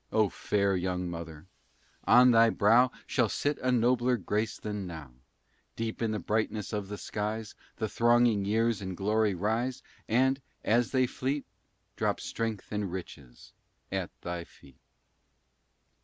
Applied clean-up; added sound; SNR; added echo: none; none; none; none.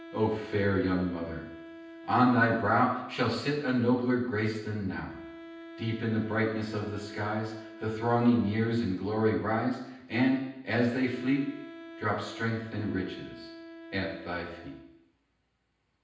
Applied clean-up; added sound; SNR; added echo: none; Wind instrument, woodwind instrument; 17 dB; reverberation time 0.9 s.